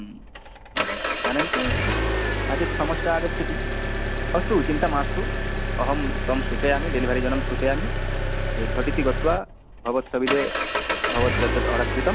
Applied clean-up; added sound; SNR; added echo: none; Engine; -2 dB; none.